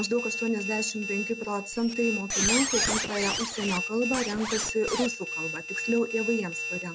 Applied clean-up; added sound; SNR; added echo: none; Squeak; 2 dB; none.